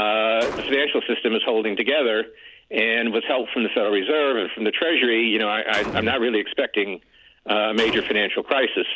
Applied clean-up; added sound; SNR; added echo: none; Gunshot, gunfire; 18 dB; none.